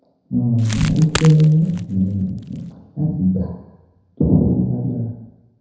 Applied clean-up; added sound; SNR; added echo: none; Crackle; 12 dB; reverberation time 1.0 s.